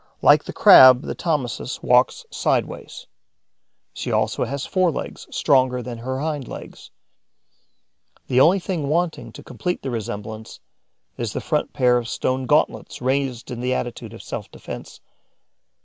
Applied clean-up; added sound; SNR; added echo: none; none; none; none.